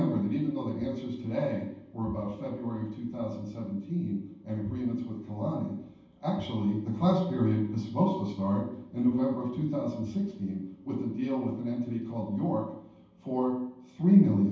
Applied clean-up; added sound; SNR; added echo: none; none; none; reverberation time 0.9 s.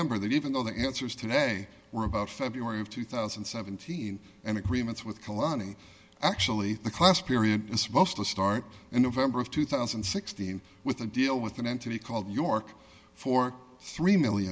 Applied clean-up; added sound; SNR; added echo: none; none; none; none.